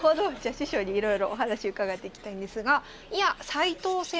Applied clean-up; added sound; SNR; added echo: none; Bird; 20 dB; none.